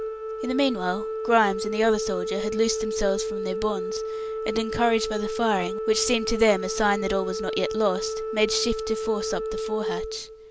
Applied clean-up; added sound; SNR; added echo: none; Organ; 4 dB; none.